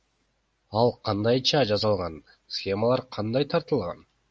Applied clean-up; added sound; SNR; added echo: none; none; none; none.